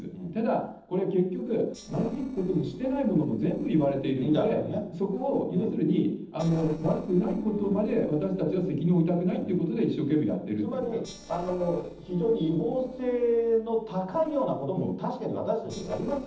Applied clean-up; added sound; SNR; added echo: neural separator model SepFormer DNS4.